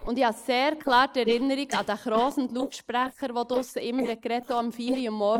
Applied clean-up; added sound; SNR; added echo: neural mask model Resemble Enhance denoiser.